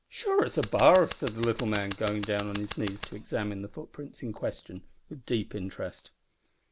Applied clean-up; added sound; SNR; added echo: none; Scissors; 0 dB; none.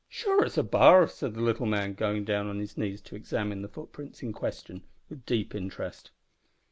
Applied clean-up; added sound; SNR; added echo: none; none; none; none.